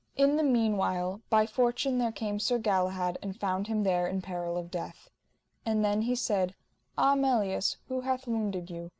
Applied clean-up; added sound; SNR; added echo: none; none; none; none.